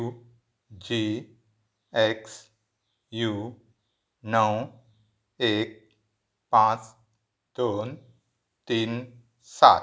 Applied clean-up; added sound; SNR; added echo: none; none; none; none.